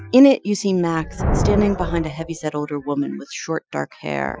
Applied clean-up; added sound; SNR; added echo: classical method Wiener filter.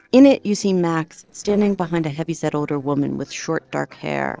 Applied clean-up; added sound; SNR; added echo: neural separator model SepFormer DNS4.